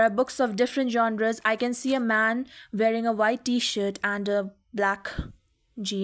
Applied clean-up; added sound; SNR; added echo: none; none; none; none.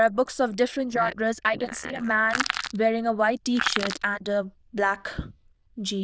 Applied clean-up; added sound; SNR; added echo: neural diffusion model UNIVERSE++.